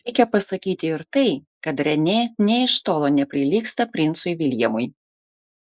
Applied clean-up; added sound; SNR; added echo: neural mask model Resemble Enhance denoiser.